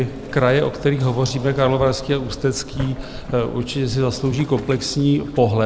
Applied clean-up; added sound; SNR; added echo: none; Boiling; 16 dB; none.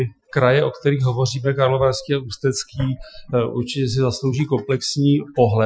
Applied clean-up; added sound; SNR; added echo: classical method Wiener filter.